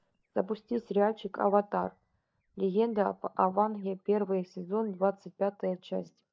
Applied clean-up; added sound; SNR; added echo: neural mask model DeepFilterNet 3.